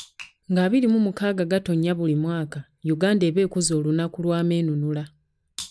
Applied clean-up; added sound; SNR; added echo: none; none; none; none.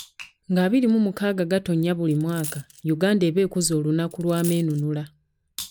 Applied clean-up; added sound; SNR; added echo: none; Coin (dropping); 15 dB; none.